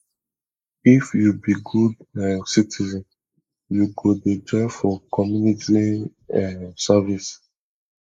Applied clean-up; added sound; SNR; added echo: neural mask model Resemble Enhance denoiser.